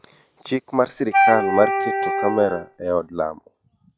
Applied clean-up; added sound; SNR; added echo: classical method log-MMSE.